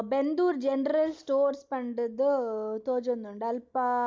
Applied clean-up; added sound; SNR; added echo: none; none; none; none.